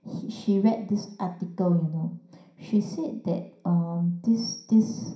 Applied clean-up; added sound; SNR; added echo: none; none; none; reverberation time 0.5 s.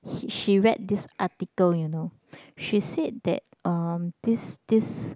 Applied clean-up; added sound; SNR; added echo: none; none; none; none.